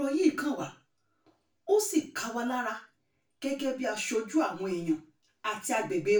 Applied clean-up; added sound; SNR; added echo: none; none; none; reverberation time 0.3 s.